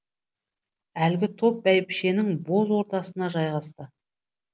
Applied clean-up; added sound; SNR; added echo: none; none; none; none.